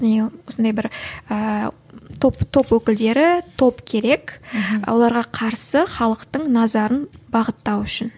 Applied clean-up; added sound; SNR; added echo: none; none; none; none.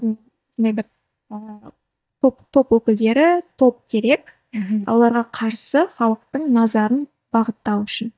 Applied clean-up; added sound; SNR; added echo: neural mask model DeepFilterNet 3.